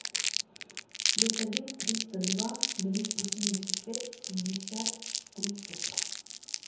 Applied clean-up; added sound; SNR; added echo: none; Crumpling, crinkling; -4 dB; reverberation time 0.9 s.